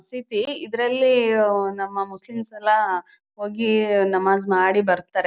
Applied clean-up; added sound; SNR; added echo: none; none; none; none.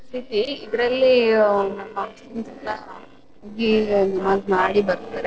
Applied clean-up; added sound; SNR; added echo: neural separator model SepFormer DNS4.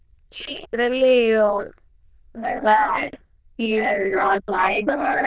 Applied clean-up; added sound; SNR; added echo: neural diffusion model UNIVERSE++.